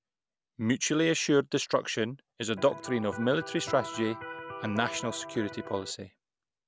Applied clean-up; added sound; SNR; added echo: none; Electric guitar; 11 dB; none.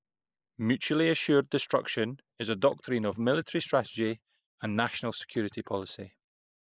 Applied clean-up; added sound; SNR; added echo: neural mask model Resemble Enhance denoiser.